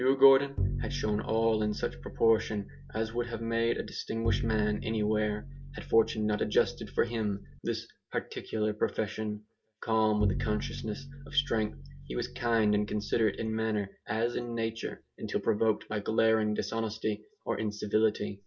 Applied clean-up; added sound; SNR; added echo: none; Bowed string instrument; 7 dB; reverberation time 0.3 s.